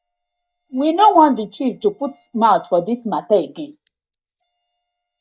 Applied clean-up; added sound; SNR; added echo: neural mask model DeepFilterNet 3.